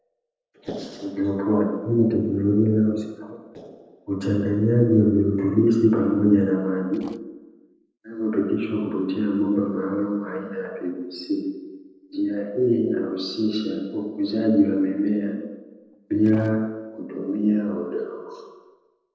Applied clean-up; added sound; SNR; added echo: neural separator model SepFormer DNS4.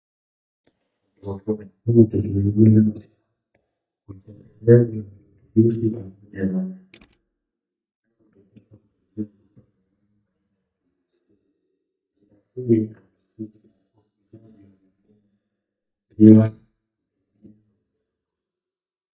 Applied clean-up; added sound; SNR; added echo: neural mask model DeepFilterNet 3.